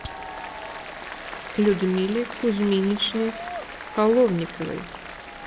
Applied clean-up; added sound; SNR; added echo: none; Applause; 11 dB; none.